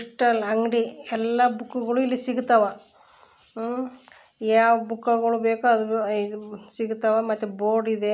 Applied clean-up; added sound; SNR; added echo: none; none; none; none.